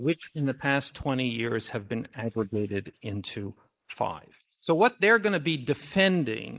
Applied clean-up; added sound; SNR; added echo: neural mask model Resemble Enhance denoiser.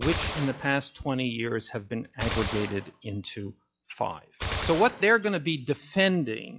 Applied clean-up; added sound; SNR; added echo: classical method log-MMSE.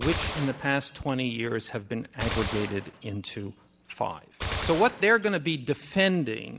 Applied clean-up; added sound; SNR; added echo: none; Gunshot, gunfire; 9 dB; none.